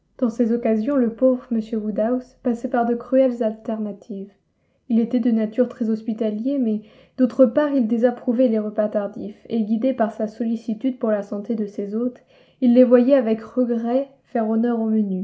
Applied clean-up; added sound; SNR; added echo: none; none; none; none.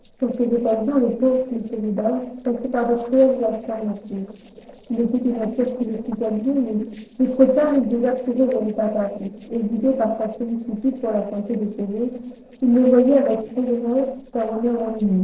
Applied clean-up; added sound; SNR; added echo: neural separator model SepFormer DNS4.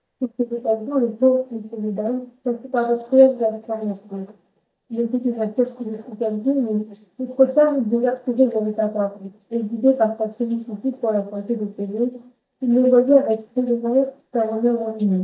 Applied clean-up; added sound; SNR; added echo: neural mask model DeepFilterNet 3.